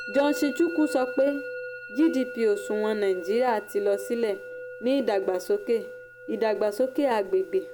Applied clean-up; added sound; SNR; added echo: none; Musical instrument; 12 dB; none.